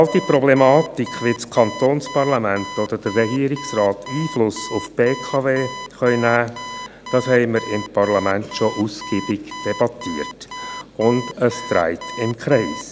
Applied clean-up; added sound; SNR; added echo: none; Alarm; 13 dB; none.